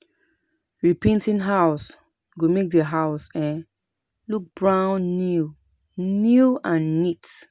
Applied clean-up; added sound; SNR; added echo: none; none; none; none.